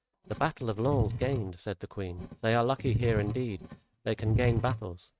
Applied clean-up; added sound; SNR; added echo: neural mask model RNNoise.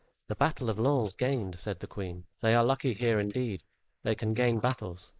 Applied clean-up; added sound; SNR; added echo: neural mask model Resemble Enhance denoiser.